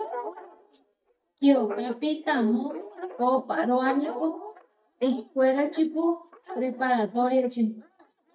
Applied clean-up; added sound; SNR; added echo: neural mask model DeepFilterNet 3.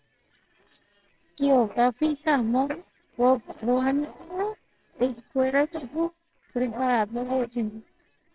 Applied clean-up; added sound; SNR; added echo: neural separator model SepFormer WHAMR!.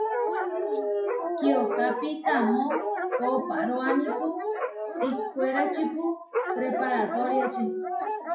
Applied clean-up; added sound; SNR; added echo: classical method WPE with log-MMSE.